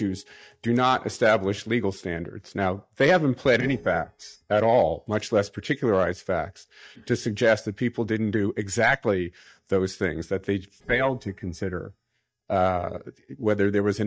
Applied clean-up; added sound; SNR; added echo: neural mask model DeepFilterNet 3.